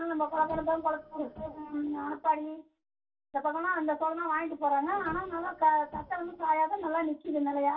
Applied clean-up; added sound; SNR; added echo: none; Printer; 19 dB; reverberation time 0.2 s.